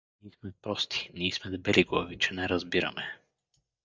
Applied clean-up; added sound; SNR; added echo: neural mask model DeepFilterNet 3.